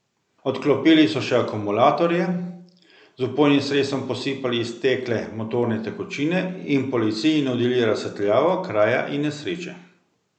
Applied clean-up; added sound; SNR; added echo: none; none; none; none.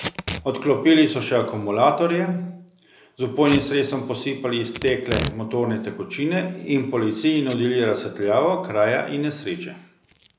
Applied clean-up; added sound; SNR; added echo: none; Packing tape, duct tape / Tearing; 13 dB; none.